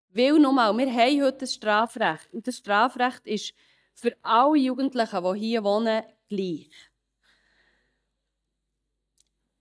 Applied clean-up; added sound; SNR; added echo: neural mask model DeepFilterNet 3.